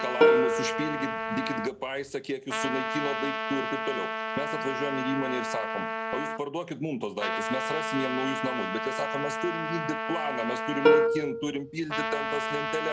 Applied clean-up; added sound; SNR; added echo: none; Plucked string instrument + Trumpet; -3 dB; none.